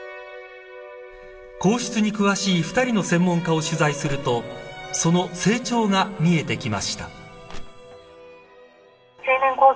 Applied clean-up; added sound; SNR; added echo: none; Crushing; 13 dB; reverberation time 2.3 s.